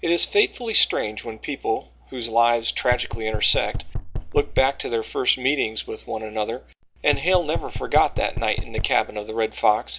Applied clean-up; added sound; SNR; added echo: none; Knock; 4 dB; none.